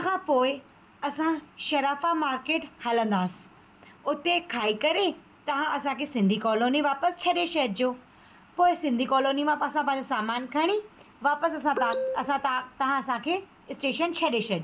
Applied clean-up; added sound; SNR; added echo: none; none; none; none.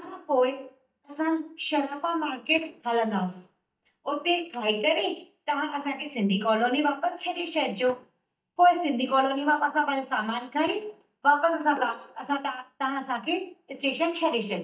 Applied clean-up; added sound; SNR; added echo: neural mask model DeepFilterNet 3.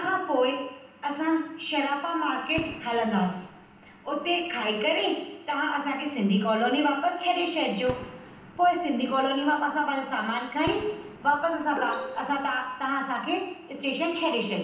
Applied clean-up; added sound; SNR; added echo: none; Gunshot, gunfire; 19 dB; reverberation time 0.9 s.